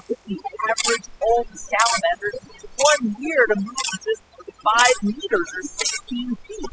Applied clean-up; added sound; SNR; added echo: classical method spectral subtraction.